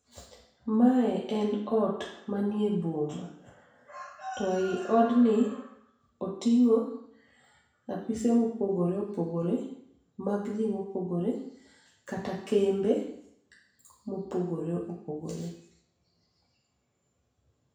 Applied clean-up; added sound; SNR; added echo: none; none; none; reverberation time 0.6 s.